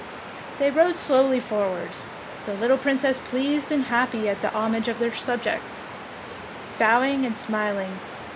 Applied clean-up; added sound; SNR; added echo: none; Waves, surf; 12 dB; none.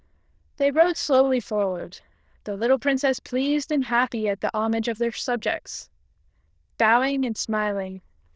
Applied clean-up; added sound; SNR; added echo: neural diffusion model UNIVERSE++.